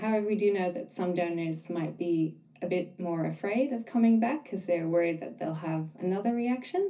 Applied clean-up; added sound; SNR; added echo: none; none; none; reverberation time 0.4 s.